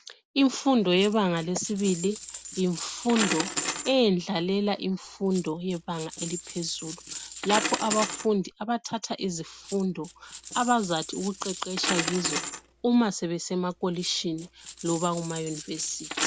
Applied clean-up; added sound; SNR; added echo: none; Coin (dropping); 8 dB; none.